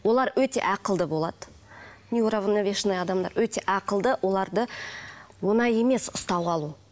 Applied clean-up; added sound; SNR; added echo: none; none; none; none.